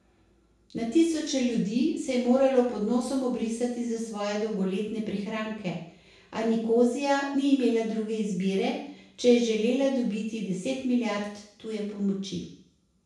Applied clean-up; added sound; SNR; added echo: none; none; none; reverberation time 0.6 s.